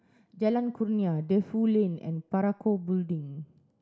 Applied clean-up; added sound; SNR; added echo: none; none; none; none.